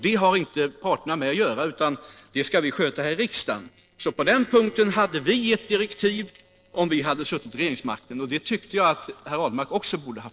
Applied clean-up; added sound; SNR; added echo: neural separator model SepFormer DNS4.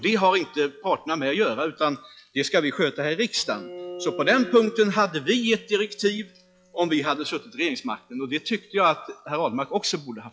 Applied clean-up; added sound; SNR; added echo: classical method log-MMSE.